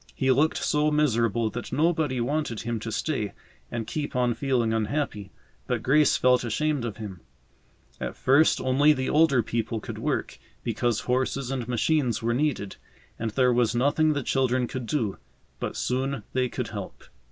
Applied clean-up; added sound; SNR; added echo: none; none; none; none.